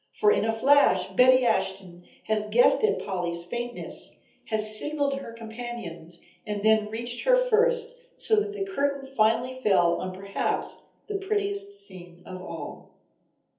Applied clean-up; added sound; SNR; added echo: none; none; none; reverberation time 0.7 s.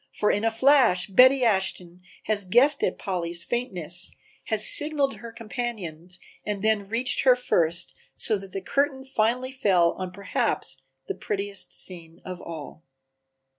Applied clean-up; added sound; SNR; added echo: none; none; none; none.